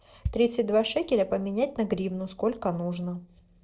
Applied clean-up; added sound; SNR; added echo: neural separator model SepFormer DNS4.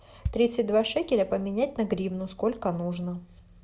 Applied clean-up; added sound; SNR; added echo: none; Bass drum; 14 dB; reverberation time 0.3 s.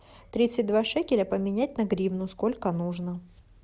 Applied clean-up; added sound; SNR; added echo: none; none; none; none.